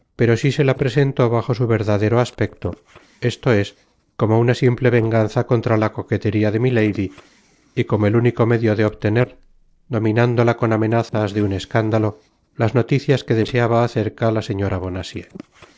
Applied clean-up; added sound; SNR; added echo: neural separator model SepFormer DNS4.